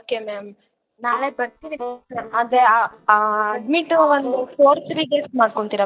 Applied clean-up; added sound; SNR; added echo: neural mask model DeepFilterNet 3.